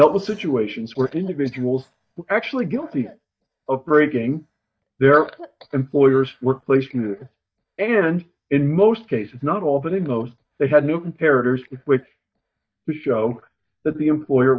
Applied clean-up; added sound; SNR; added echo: neural mask model DeepFilterNet 3.